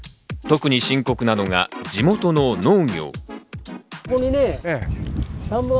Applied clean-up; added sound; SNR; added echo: none; Glockenspiel; 13 dB; none.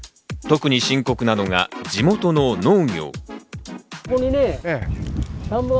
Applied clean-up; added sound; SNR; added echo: none; none; none; none.